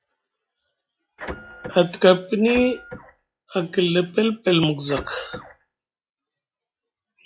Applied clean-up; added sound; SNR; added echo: classical method log-MMSE.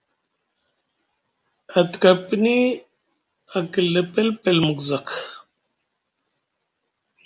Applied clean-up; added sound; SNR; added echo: none; none; none; none.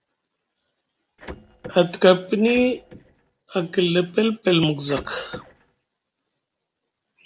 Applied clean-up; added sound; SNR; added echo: neural separator model SepFormer DNS4.